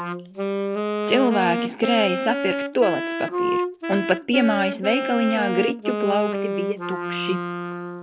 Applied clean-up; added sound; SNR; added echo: none; Wind instrument, woodwind instrument; 2 dB; none.